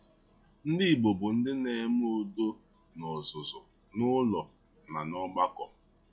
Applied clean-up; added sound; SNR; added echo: classical method log-MMSE.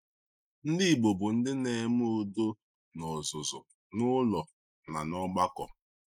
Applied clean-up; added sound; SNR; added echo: neural mask model Resemble Enhance denoiser.